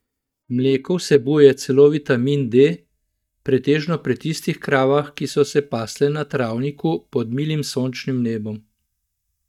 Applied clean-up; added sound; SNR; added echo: neural mask model DeepFilterNet 3.